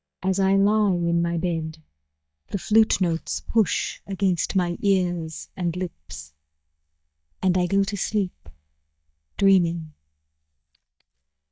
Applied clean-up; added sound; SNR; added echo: neural mask model DeepFilterNet 3.